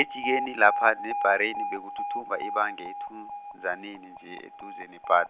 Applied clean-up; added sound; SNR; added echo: none; Alarm; 6 dB; none.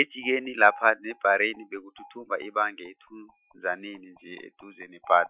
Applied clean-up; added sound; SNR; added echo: classical method Wiener filter.